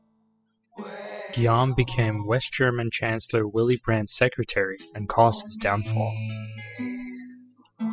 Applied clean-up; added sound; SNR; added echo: classical method spectral subtraction.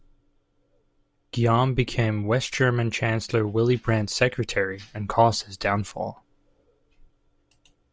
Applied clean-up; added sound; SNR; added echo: none; none; none; none.